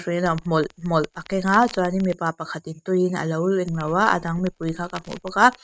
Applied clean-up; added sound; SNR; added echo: neural mask model RNNoise.